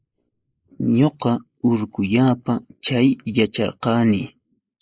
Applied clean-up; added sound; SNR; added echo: neural mask model Resemble Enhance denoiser.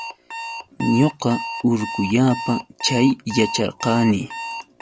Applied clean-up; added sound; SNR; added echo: none; Alarm; 10 dB; none.